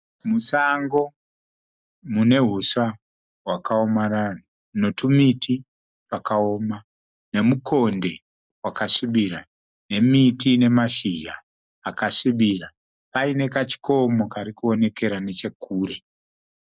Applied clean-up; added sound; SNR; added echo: none; none; none; none.